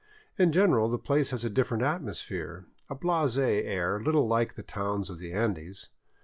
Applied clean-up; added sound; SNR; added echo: none; none; none; none.